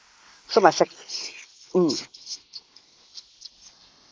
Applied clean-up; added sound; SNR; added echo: neural mask model Resemble Enhance denoiser.